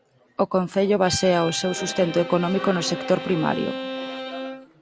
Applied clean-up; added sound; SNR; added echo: none; Bowed string instrument; 10 dB; none.